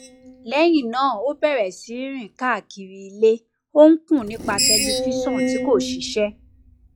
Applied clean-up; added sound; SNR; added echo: classical method log-MMSE.